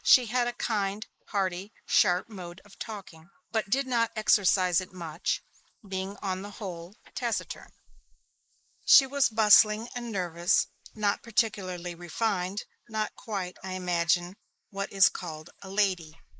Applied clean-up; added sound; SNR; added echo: neural mask model Resemble Enhance denoiser.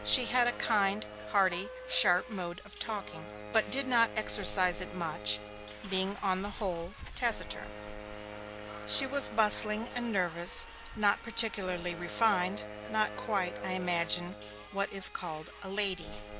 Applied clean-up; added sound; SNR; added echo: none; Wind instrument, woodwind instrument + Subway, metro, underground; 13 dB; none.